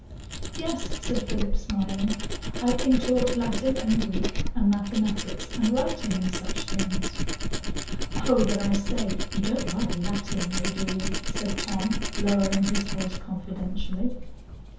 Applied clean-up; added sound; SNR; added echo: none; Tools; 0 dB; reverberation time 0.5 s.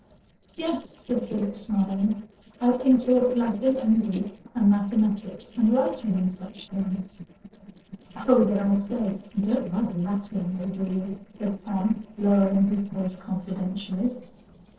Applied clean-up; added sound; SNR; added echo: neural separator model SepFormer DNS4.